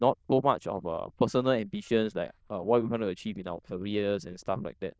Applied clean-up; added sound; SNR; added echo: neural diffusion model UNIVERSE++.